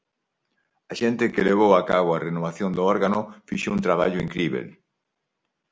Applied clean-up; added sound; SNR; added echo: none; none; none; none.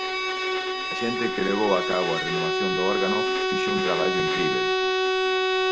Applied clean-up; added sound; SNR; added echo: none; Bowed string instrument; -5 dB; none.